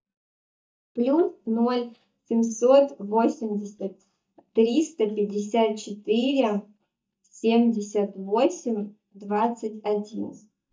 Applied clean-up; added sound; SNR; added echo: neural mask model DeepFilterNet 3.